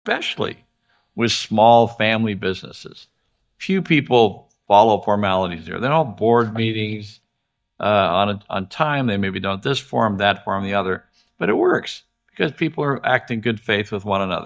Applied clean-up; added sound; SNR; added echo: neural mask model DeepFilterNet 3.